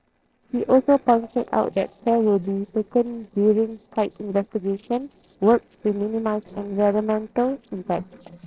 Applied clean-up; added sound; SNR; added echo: neural separator model SepFormer DNS4.